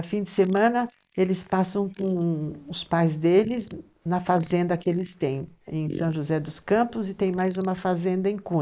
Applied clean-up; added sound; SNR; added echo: neural mask model Resemble Enhance denoiser.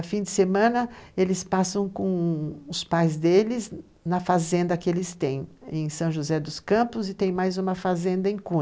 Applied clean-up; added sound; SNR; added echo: none; none; none; none.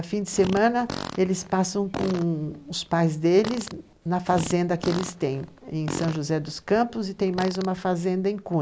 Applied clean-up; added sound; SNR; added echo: none; Fart; 13 dB; none.